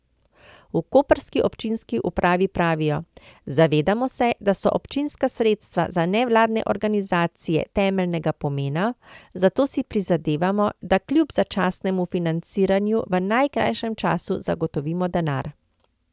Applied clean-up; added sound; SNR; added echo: none; none; none; none.